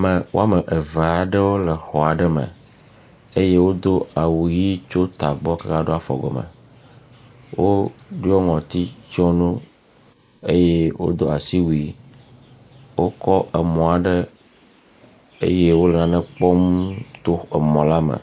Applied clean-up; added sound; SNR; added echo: neural mask model Resemble Enhance denoiser.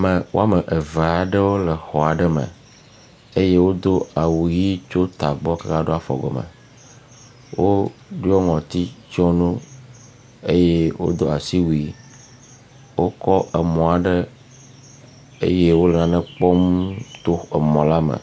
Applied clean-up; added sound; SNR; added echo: none; none; none; none.